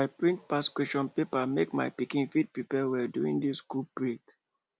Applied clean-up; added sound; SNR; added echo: none; none; none; none.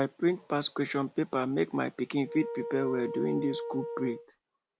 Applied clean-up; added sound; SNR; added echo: none; Wind instrument, woodwind instrument; 8 dB; none.